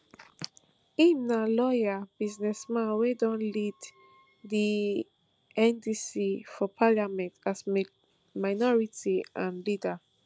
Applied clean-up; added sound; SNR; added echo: none; none; none; none.